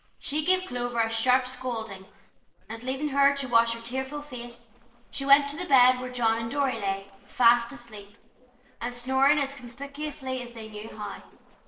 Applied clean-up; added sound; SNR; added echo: neural separator model SepFormer DNS4.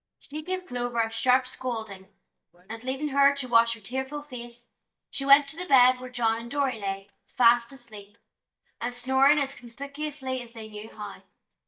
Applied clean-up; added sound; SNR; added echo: neural mask model DeepFilterNet 3.